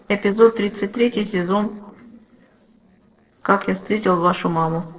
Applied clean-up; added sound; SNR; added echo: neural separator model SepFormer DNS4.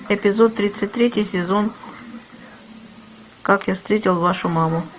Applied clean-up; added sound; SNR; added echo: none; none; none; none.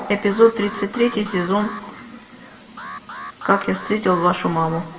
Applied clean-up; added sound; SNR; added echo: none; Alarm; 14 dB; reverberation time 0.8 s.